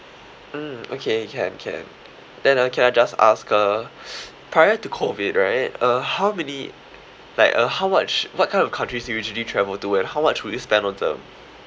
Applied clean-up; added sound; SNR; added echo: none; none; none; none.